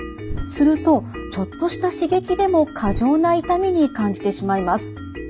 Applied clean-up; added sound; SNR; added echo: none; Bird; 16 dB; none.